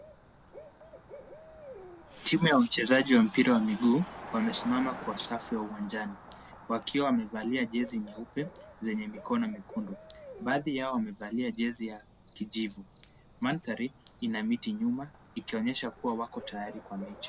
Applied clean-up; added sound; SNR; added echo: none; Cricket / Bird + Car passing by; 18 dB; none.